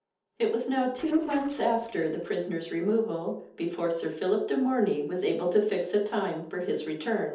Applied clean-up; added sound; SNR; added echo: neural separator model SepFormer DNS4.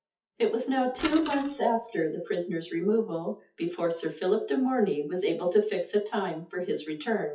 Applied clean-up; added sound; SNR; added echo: classical method WPE with log-MMSE.